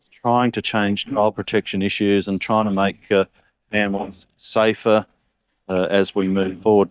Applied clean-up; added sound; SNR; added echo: neural mask model DeepFilterNet 3.